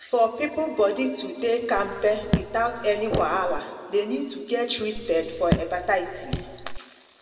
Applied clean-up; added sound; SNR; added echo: none; Raindrop / Drip; 5 dB; reverberation time 1.9 s.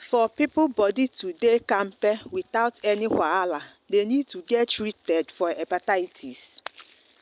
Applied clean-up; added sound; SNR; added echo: none; none; none; none.